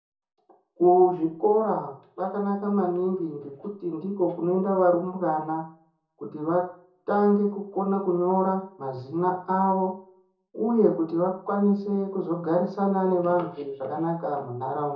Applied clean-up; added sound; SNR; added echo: none; none; none; reverberation time 0.5 s.